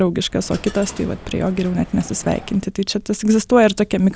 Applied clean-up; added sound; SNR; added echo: none; Coin (dropping); 18 dB; none.